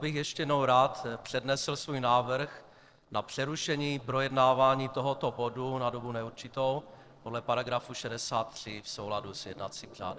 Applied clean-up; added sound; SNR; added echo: neural separator model SepFormer DNS4.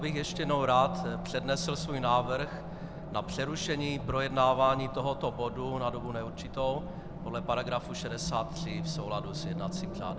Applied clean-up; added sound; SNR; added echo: none; Race car, auto racing; 6 dB; none.